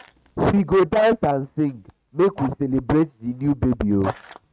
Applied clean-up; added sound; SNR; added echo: neural mask model RNNoise.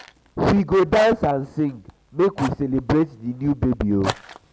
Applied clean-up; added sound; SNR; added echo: none; Fire; 15 dB; none.